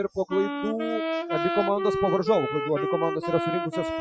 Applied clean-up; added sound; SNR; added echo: classical method Wiener filter.